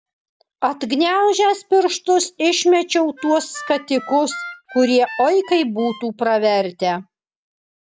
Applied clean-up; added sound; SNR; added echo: none; Harmonica; 16 dB; none.